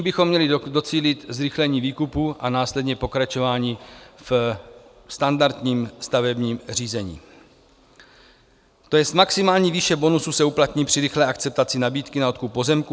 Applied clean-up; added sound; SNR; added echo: none; none; none; none.